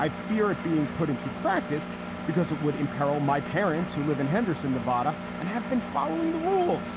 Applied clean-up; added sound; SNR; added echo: none; Engine; 7 dB; none.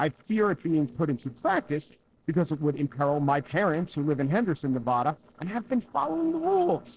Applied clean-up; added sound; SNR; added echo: neural separator model SepFormer DNS4.